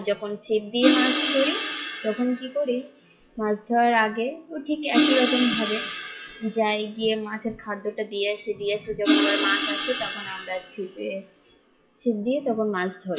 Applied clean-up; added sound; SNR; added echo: classical method WPE with log-MMSE.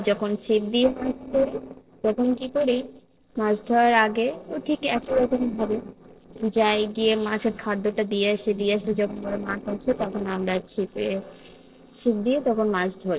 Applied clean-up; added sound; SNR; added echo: neural separator model SepFormer DNS4.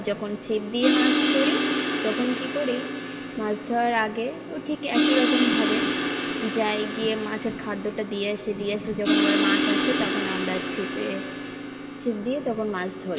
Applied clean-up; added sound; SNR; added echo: none; Crash cymbal; -2 dB; reverberation time 1.8 s.